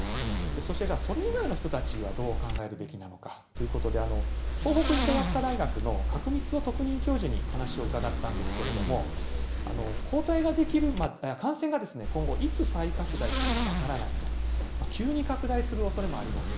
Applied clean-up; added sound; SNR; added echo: none; Zipper (clothing); -2 dB; reverberation time 2.0 s.